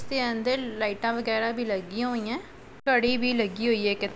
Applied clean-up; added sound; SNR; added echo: none; none; none; none.